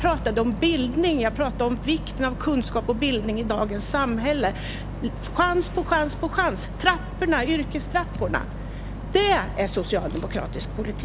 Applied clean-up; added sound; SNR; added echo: none; Boat, Water vehicle; 7 dB; none.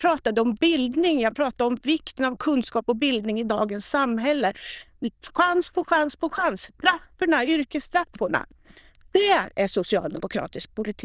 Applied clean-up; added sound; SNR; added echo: neural diffusion model UNIVERSE++.